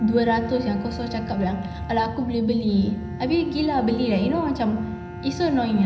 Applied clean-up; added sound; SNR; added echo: none; Bowed string instrument; 15 dB; reverberation time 0.9 s.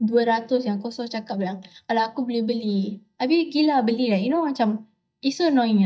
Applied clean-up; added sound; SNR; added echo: neural mask model DeepFilterNet 3.